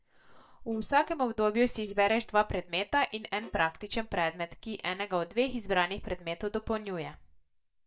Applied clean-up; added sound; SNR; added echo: neural mask model DeepFilterNet 3.